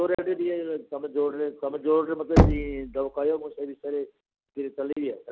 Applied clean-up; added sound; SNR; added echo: none; Knock; -1 dB; none.